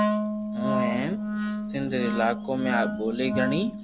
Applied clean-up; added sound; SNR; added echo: none; Wind instrument, woodwind instrument; -1 dB; none.